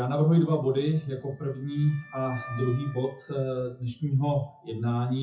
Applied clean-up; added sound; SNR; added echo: classical method WPE with log-MMSE.